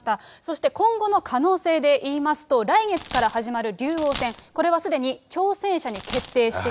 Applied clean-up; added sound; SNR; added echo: none; Coin (dropping); 0 dB; none.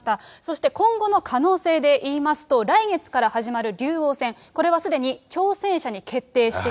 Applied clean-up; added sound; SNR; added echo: none; none; none; none.